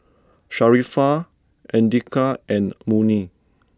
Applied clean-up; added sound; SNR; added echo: none; none; none; none.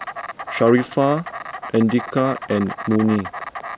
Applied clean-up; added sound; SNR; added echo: none; Insect; 11 dB; none.